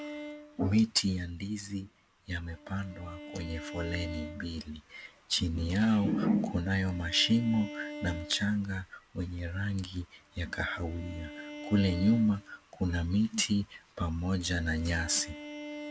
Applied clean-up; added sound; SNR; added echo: none; Bowed string instrument; 15 dB; none.